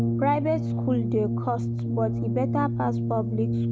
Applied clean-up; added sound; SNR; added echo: none; Brass instrument; -2 dB; none.